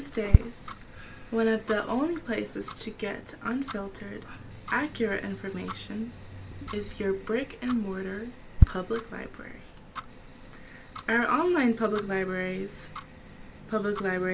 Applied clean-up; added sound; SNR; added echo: none; Tick-tock; 1 dB; none.